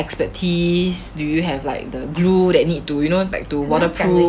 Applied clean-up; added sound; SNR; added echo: none; none; none; none.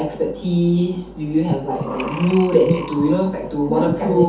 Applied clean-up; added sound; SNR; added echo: none; Breathing; 11 dB; reverberation time 0.5 s.